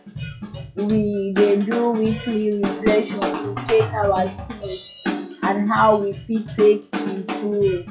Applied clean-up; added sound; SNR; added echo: classical method log-MMSE.